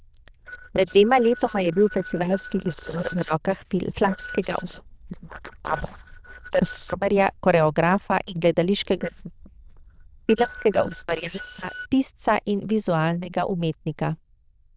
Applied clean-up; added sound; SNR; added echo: neural diffusion model UNIVERSE++.